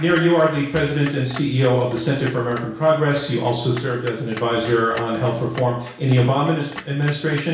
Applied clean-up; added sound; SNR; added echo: none; Clock; 18 dB; reverberation time 0.6 s.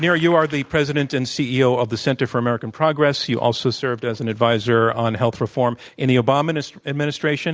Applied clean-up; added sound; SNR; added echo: none; none; none; none.